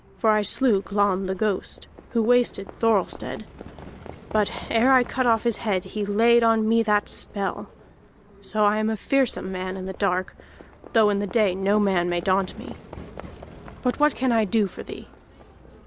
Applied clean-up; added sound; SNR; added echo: none; Livestock, farm animals, working animals; 19 dB; none.